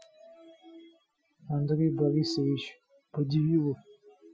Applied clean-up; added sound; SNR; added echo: classical method Wiener filter.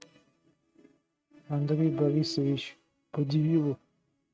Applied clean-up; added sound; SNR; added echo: neural mask model RNNoise.